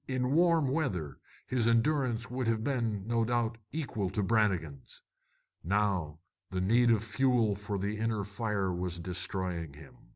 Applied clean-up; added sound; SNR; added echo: none; none; none; none.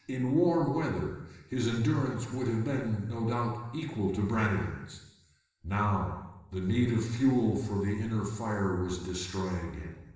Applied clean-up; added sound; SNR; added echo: none; none; none; reverberation time 1.1 s.